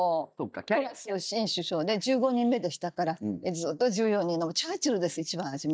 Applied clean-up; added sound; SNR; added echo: neural mask model DeepFilterNet 3.